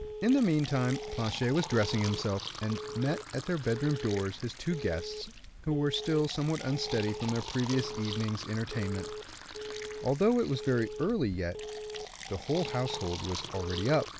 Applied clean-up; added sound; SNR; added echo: none; Fill (with liquid) + Telephone; 9 dB; none.